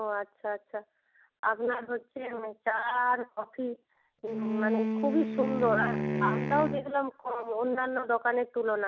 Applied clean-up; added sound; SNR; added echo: none; Wind instrument, woodwind instrument; 1 dB; none.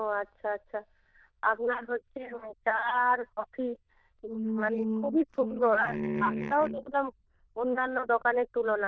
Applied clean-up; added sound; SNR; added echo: neural diffusion model UNIVERSE++.